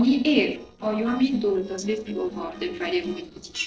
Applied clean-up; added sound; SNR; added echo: neural separator model SepFormer DNS4.